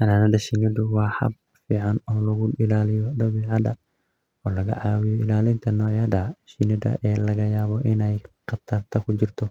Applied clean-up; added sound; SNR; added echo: none; none; none; none.